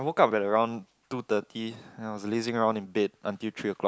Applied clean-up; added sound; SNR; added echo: none; none; none; none.